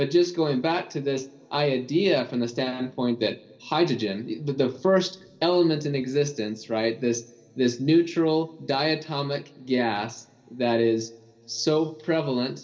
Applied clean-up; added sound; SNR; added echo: none; none; none; reverberation time 1.4 s.